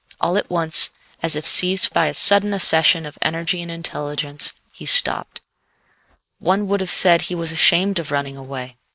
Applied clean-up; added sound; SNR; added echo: neural mask model Resemble Enhance denoiser.